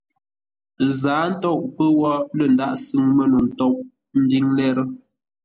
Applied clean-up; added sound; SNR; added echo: none; none; none; none.